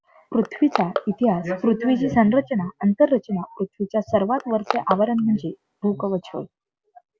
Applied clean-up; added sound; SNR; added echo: none; Crushing; 13 dB; none.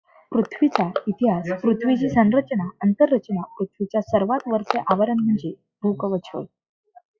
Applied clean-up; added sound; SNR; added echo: classical method log-MMSE.